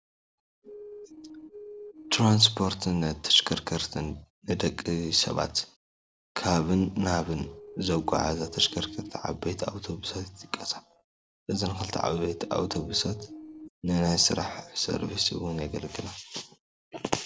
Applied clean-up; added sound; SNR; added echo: neural separator model SepFormer DNS4.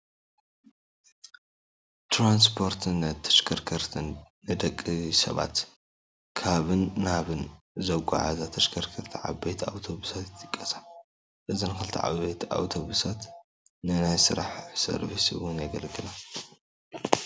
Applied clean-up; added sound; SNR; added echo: none; none; none; none.